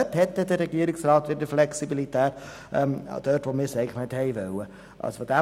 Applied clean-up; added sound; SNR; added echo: none; none; none; none.